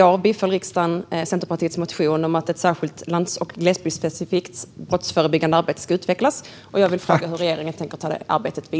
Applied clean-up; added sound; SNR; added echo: none; none; none; none.